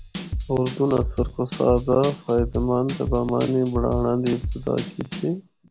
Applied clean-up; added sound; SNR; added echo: none; Drum / Drum kit; 8 dB; none.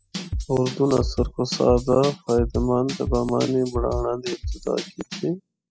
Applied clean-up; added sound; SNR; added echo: classical method spectral subtraction.